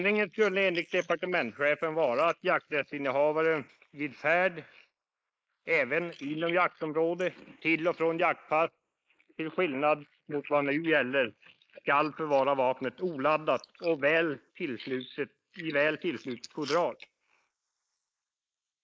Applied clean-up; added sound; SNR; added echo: neural mask model Resemble Enhance denoiser.